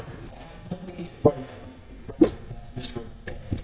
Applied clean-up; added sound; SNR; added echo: neural mask model DeepFilterNet 3.